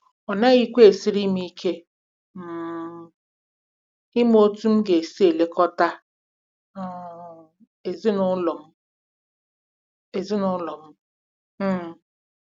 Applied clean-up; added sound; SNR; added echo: none; none; none; none.